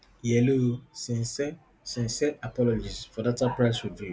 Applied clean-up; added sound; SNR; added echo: none; none; none; none.